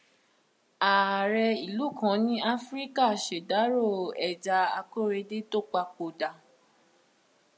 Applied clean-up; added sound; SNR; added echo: none; none; none; none.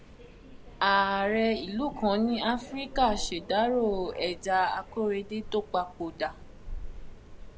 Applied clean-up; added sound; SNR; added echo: none; Subway, metro, underground; 13 dB; none.